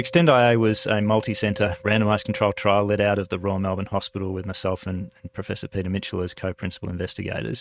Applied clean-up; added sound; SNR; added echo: neural mask model RNNoise.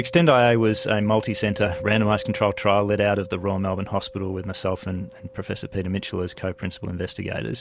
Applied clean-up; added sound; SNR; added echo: none; Mallet percussion; 16 dB; none.